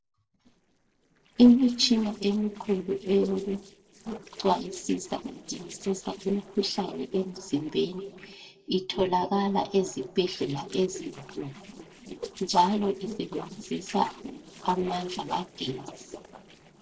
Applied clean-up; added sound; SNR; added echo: neural separator model SepFormer DNS4.